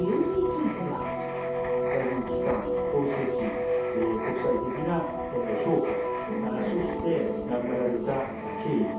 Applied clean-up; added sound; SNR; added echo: none; Writing; 13 dB; reverberation time 0.7 s.